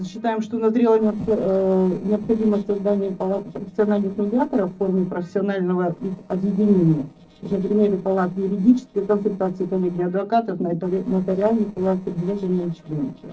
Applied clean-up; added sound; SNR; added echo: neural separator model SepFormer DNS4.